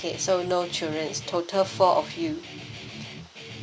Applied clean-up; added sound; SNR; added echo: none; Guitar; 13 dB; none.